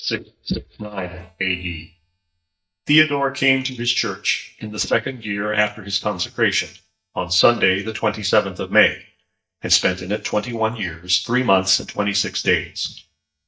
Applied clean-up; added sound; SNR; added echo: neural mask model DeepFilterNet 3.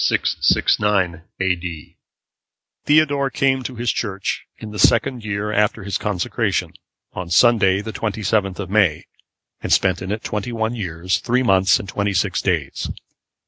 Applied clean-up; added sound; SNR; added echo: none; none; none; none.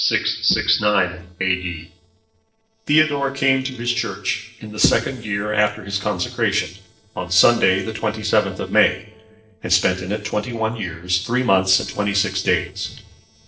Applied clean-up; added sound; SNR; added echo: neural separator model SepFormer DNS4.